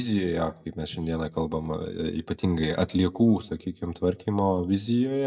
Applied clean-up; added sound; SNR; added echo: neural mask model DeepFilterNet 3.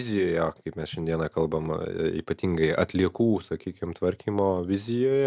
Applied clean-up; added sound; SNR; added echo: none; none; none; none.